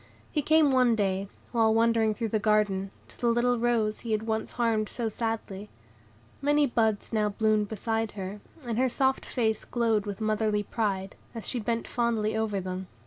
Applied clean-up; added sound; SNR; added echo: none; none; none; none.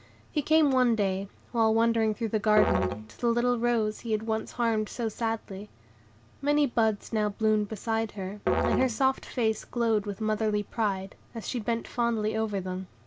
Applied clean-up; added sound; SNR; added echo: none; Musical instrument; 6 dB; none.